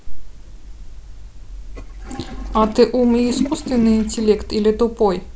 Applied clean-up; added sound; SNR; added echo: none; Toilet flush; 11 dB; none.